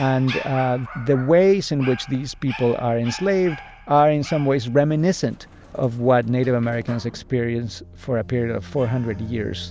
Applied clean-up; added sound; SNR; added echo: none; Dog; 19 dB; none.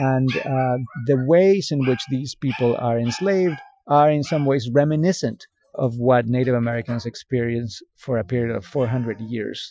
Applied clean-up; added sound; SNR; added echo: classical method Wiener filter.